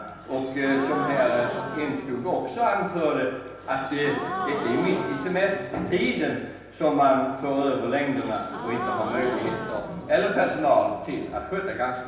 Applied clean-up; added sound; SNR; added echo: none; Gasp; 9 dB; reverberation time 0.9 s.